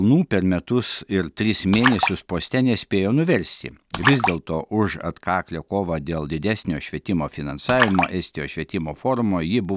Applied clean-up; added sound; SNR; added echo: none; Splash, splatter; 6 dB; none.